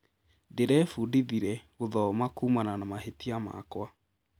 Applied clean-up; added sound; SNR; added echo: none; none; none; none.